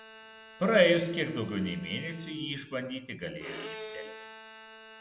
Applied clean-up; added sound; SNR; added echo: none; Bowed string instrument; 16 dB; none.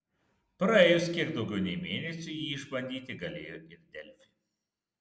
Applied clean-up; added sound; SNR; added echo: none; none; none; none.